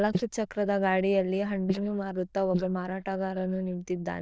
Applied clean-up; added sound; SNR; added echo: neural diffusion model UNIVERSE++.